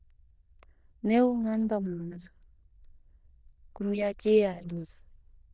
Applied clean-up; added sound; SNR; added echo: neural diffusion model UNIVERSE++.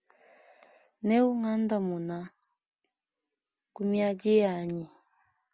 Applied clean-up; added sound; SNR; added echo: none; none; none; none.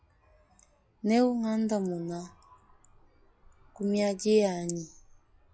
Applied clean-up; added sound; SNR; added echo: classical method log-MMSE.